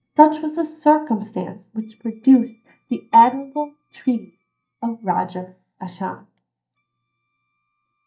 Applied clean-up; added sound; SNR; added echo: neural mask model DeepFilterNet 3.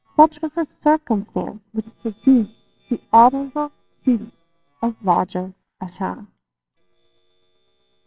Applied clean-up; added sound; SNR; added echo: neural separator model SepFormer WHAMR!.